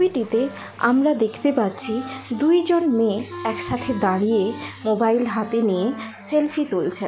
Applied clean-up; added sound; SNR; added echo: none; Wind instrument, woodwind instrument; 17 dB; none.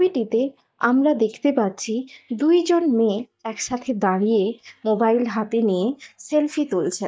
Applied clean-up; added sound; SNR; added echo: neural mask model DeepFilterNet 3.